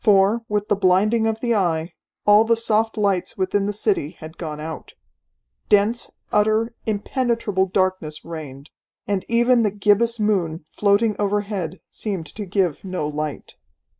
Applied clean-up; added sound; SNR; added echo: neural mask model Resemble Enhance denoiser.